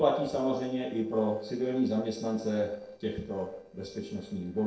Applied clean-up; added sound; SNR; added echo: neural separator model SepFormer DNS4.